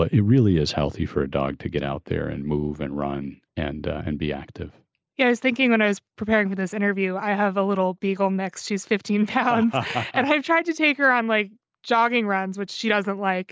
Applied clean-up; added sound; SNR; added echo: none; none; none; none.